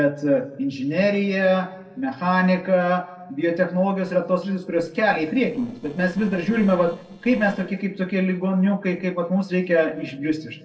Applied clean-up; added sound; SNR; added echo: neural separator model SepFormer DNS4.